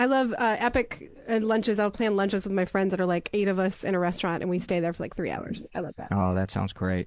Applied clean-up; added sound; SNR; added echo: neural mask model Resemble Enhance denoiser.